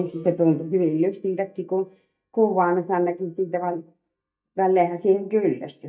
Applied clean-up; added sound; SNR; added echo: neural mask model DeepFilterNet 3.